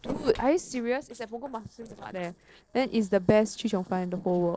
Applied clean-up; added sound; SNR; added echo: neural separator model SepFormer DNS4.